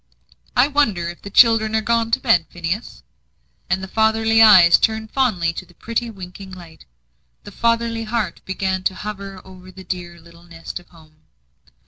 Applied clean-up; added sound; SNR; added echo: none; none; none; none.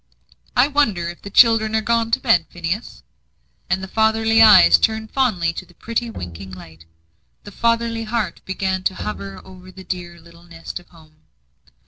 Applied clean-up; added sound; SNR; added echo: none; Bowed string instrument; 14 dB; none.